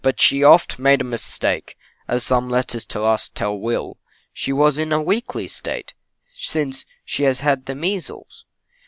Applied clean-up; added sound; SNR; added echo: none; none; none; none.